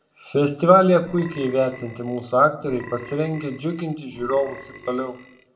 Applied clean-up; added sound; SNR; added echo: none; Burping, eructation; 20 dB; reverberation time 0.5 s.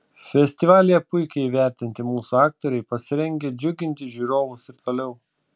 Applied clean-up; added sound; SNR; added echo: none; none; none; none.